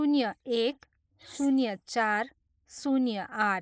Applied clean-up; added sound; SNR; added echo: neural mask model Resemble Enhance denoiser.